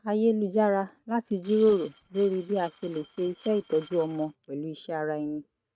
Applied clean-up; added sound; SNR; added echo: neural mask model RNNoise.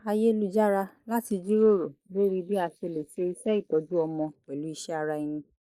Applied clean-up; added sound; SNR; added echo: neural mask model Resemble Enhance denoiser.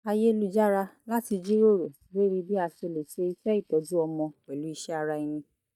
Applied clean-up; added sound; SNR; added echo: neural mask model DeepFilterNet 3.